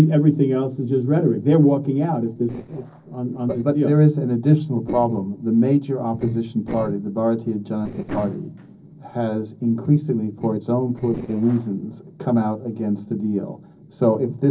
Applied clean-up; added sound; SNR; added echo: neural separator model SepFormer DNS4.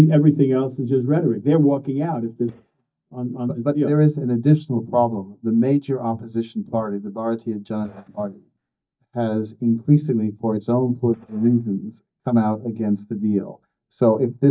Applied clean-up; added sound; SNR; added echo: neural mask model DeepFilterNet 3.